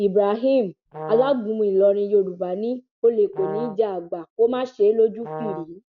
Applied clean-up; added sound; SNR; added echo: none; Brass instrument; 12 dB; none.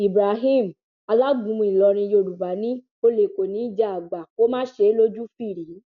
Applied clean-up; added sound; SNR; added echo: none; none; none; none.